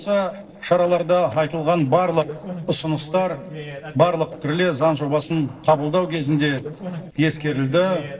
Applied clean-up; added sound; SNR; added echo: neural separator model SepFormer DNS4.